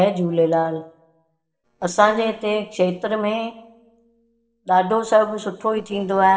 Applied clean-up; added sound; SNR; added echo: neural separator model SepFormer DNS4.